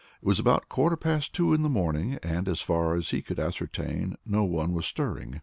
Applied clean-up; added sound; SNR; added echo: none; none; none; none.